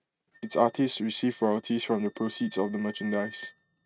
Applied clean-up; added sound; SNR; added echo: neural mask model RNNoise.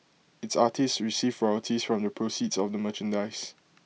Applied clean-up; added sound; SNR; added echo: none; none; none; none.